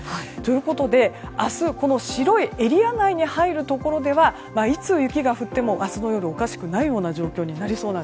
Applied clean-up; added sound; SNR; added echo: none; none; none; none.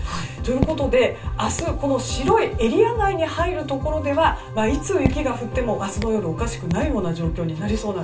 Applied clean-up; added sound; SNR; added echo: none; Raindrop / Drip; 10 dB; reverberation time 0.2 s.